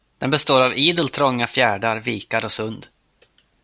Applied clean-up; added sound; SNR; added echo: none; none; none; none.